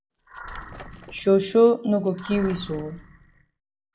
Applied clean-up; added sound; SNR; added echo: none; Shatter + Animal; 17 dB; none.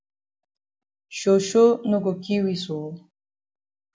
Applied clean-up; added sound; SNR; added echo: none; none; none; none.